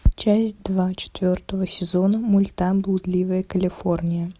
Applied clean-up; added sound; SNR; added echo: none; none; none; none.